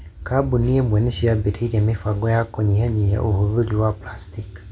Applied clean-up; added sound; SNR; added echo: none; none; none; none.